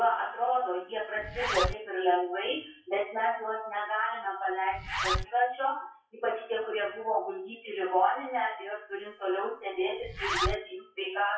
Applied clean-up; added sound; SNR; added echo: classical method WPE with log-MMSE.